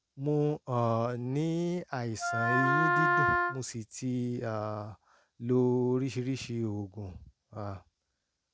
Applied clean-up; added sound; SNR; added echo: none; Wind instrument, woodwind instrument; -4 dB; none.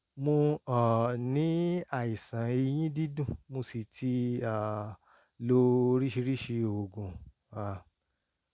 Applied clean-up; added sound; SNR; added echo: none; none; none; none.